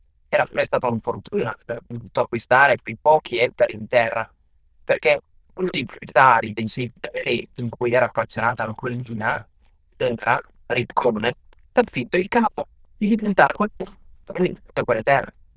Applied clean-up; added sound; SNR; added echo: neural diffusion model UNIVERSE++.